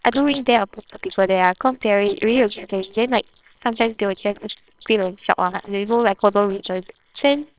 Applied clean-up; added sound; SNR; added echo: neural separator model SepFormer WHAMR!.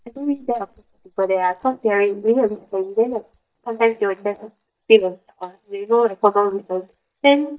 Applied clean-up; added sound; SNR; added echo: neural mask model DeepFilterNet 3.